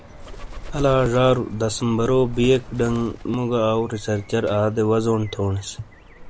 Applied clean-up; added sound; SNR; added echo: none; Bird; 14 dB; none.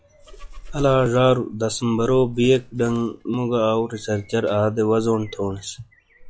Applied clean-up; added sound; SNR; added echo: classical method log-MMSE.